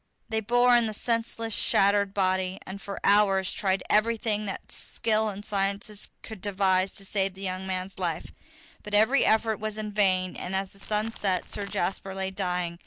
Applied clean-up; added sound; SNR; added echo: none; Crumpling, crinkling / Crackle; 17 dB; none.